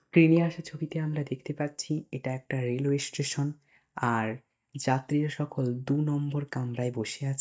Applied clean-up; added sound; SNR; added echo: neural mask model DeepFilterNet 3.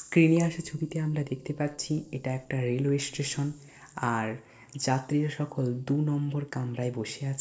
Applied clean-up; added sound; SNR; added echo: neural separator model SepFormer DNS4.